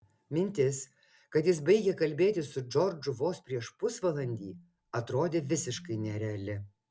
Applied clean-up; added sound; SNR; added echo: none; Telephone; 20 dB; none.